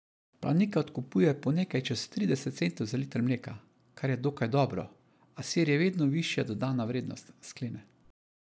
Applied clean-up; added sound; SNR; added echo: none; none; none; none.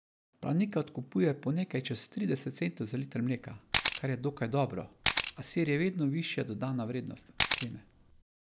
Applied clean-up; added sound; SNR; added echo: none; Camera; -5 dB; none.